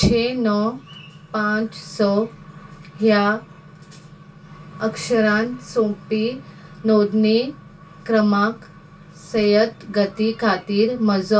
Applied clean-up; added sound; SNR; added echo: none; none; none; reverberation time 0.2 s.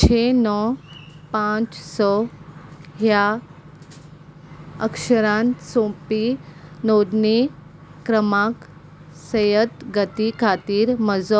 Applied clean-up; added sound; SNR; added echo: none; none; none; none.